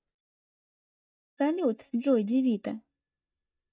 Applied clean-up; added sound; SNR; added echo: neural mask model DeepFilterNet 3.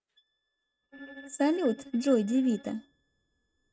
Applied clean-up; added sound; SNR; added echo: neural mask model RNNoise.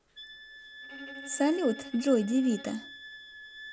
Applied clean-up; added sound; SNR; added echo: none; Bowed string instrument + Wind instrument, woodwind instrument; 14 dB; none.